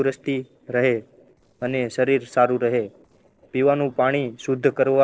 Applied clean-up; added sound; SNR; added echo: neural separator model SepFormer DNS4.